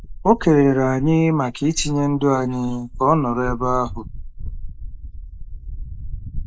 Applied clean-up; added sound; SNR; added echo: neural mask model Resemble Enhance denoiser.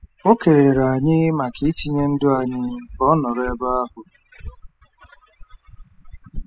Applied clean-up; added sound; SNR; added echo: classical method spectral subtraction.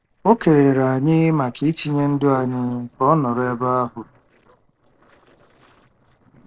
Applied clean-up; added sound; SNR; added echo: neural separator model SepFormer DNS4.